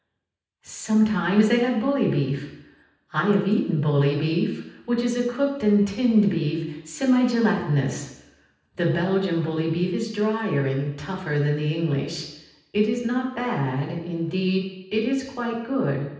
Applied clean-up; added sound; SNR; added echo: none; none; none; reverberation time 0.9 s.